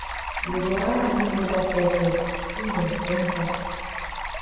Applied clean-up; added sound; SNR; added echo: none; Stream; 5 dB; reverberation time 2.0 s.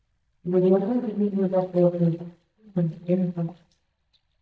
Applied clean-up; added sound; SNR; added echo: neural mask model DeepFilterNet 3.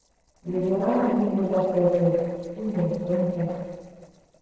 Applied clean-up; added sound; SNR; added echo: neural separator model SepFormer DNS4.